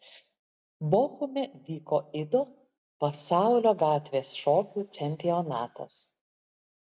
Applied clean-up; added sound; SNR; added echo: none; none; none; none.